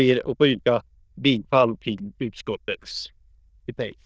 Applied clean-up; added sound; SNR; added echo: neural diffusion model UNIVERSE++.